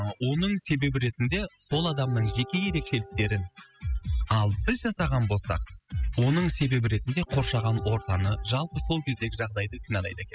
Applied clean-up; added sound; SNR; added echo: classical method spectral subtraction.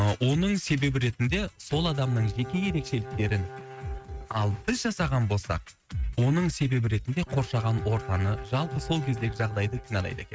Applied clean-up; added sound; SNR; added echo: neural mask model RNNoise.